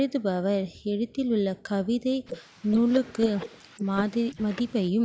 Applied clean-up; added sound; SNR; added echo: neural mask model Resemble Enhance denoiser.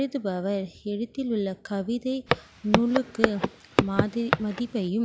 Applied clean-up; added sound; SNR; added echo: none; Walk, footsteps; -1 dB; none.